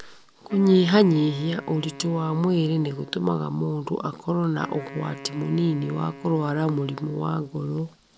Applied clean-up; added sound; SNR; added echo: none; Wind instrument, woodwind instrument; 18 dB; none.